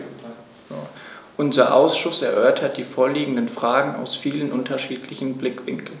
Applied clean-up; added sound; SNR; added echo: none; none; none; none.